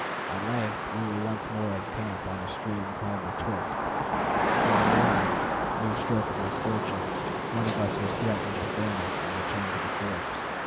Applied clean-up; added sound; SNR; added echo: none; Wind + Car passing by; -4 dB; none.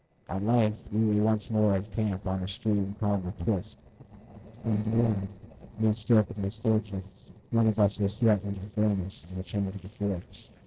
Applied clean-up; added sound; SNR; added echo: neural separator model SepFormer DNS4.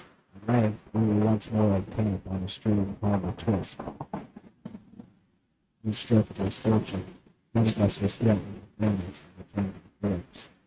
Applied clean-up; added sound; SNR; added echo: neural mask model RNNoise.